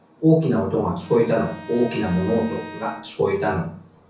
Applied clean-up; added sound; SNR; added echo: none; Bowed string instrument; 18 dB; reverberation time 0.6 s.